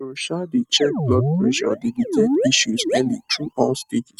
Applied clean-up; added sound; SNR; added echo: neural mask model DeepFilterNet 3.